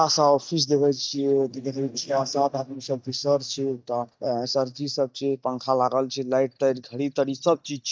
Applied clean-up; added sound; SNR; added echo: neural mask model DeepFilterNet 3.